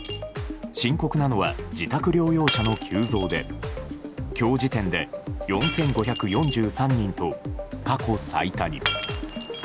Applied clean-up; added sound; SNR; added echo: none; Shatter; 7 dB; none.